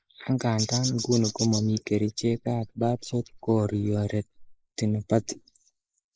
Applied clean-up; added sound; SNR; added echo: neural mask model Resemble Enhance denoiser.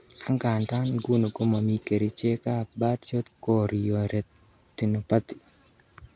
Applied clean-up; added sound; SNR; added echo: none; none; none; none.